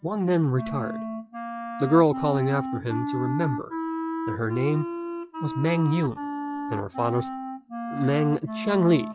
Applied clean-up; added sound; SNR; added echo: classical method log-MMSE.